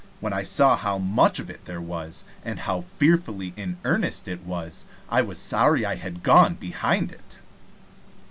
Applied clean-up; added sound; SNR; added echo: none; none; none; none.